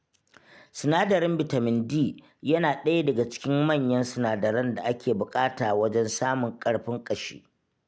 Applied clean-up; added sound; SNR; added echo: none; none; none; none.